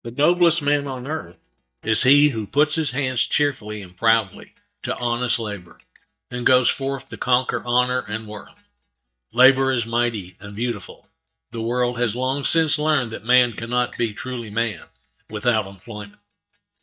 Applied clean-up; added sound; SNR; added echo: neural mask model DeepFilterNet 3.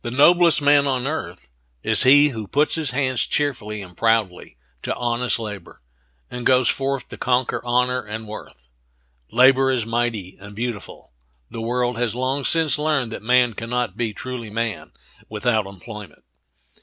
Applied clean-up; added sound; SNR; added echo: none; none; none; none.